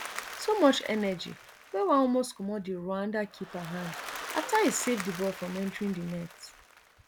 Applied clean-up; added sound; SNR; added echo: none; Applause; 12 dB; none.